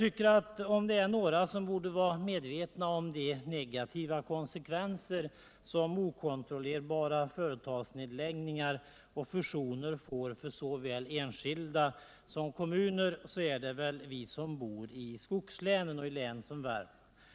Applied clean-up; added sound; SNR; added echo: none; none; none; none.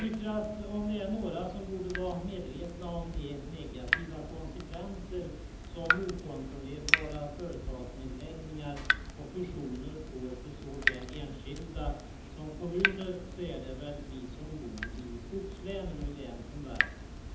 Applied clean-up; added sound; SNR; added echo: none; Drip / Water tap, faucet; -2 dB; reverberation time 0.8 s.